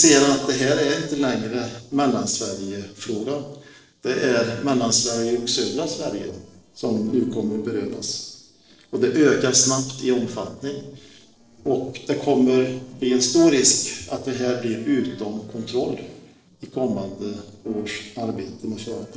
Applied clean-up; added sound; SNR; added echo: neural separator model SepFormer DNS4.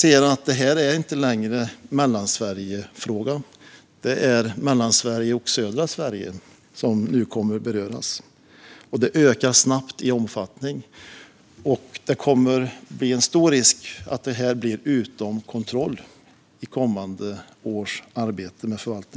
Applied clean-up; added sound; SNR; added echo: none; none; none; none.